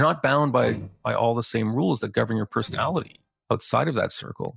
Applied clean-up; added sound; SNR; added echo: neural mask model DeepFilterNet 3.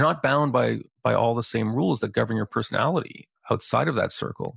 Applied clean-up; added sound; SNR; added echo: none; none; none; none.